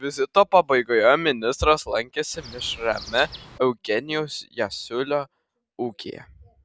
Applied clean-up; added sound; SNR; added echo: none; Chirp, tweet; 17 dB; none.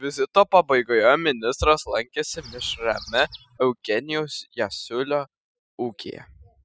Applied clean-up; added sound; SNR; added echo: classical method spectral subtraction.